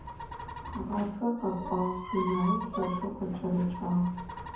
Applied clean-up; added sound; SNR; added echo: none; Chicken, rooster; 7 dB; reverberation time 0.9 s.